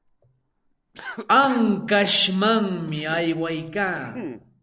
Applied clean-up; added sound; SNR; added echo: neural separator model SepFormer DNS4.